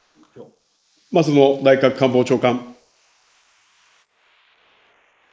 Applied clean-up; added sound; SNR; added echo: neural mask model Resemble Enhance denoiser.